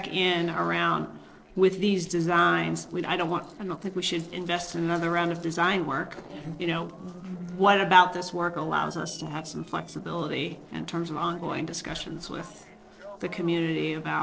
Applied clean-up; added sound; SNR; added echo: neural separator model SepFormer DNS4.